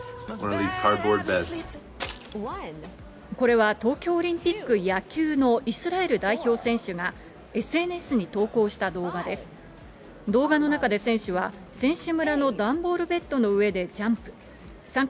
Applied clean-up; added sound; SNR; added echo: none; Shatter; 4 dB; none.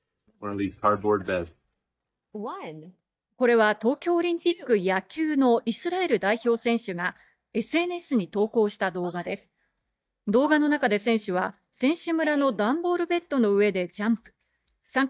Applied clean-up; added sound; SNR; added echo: neural mask model DeepFilterNet 3.